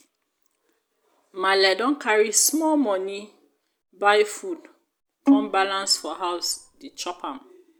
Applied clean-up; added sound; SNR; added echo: none; Bowed string instrument; 2 dB; none.